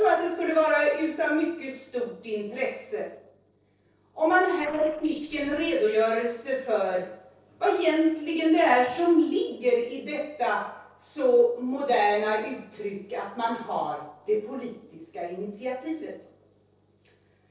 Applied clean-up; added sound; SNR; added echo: neural separator model SepFormer DNS4.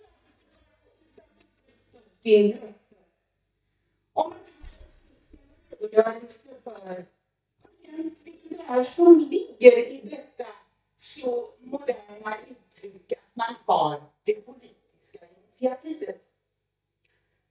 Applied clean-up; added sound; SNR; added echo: neural mask model DeepFilterNet 3.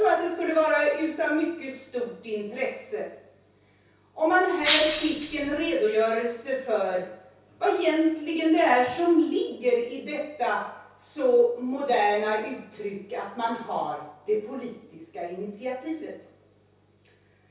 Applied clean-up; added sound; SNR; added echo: none; Shatter; 2 dB; reverberation time 0.6 s.